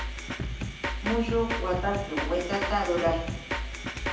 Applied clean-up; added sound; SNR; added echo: none; Drum kit; 2 dB; reverberation time 0.9 s.